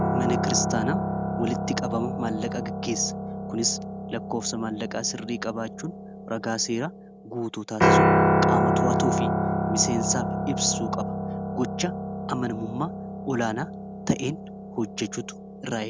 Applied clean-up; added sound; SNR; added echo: none; Piano; -3 dB; none.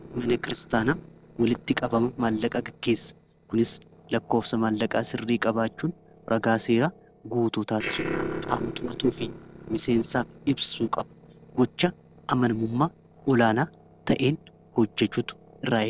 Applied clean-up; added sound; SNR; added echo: neural separator model SepFormer DNS4.